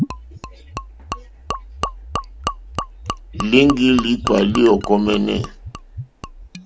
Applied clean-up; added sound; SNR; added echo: none; Gurgling / Liquid; 8 dB; none.